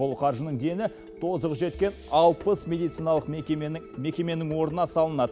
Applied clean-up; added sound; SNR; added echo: none; Hiss; 19 dB; none.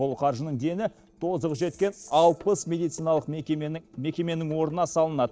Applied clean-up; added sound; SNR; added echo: neural separator model SepFormer DNS4.